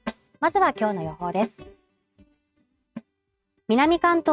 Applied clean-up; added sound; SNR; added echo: neural mask model RNNoise.